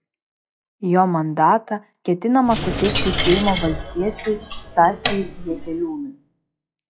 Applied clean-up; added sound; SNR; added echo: classical method log-MMSE.